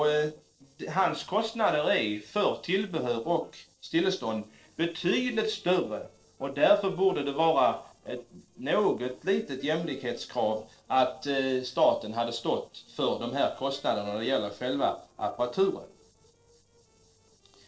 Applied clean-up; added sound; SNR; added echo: neural separator model SepFormer DNS4.